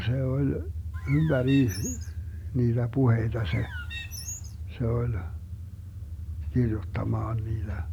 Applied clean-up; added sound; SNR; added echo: none; Bird; 13 dB; none.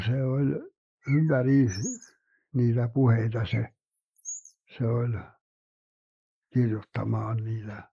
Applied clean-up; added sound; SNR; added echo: neural mask model Resemble Enhance denoiser.